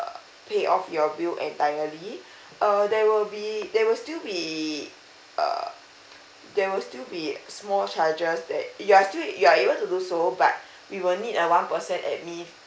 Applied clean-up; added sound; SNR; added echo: none; none; none; none.